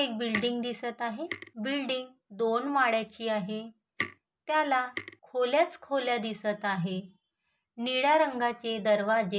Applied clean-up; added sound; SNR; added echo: none; Tick; 13 dB; none.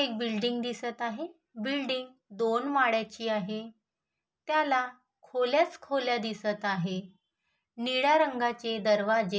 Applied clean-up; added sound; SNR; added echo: none; none; none; none.